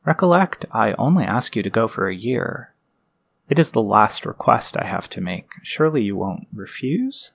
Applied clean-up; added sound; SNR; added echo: none; none; none; none.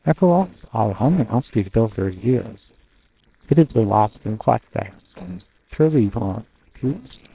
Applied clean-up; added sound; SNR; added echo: neural separator model SepFormer WHAMR!.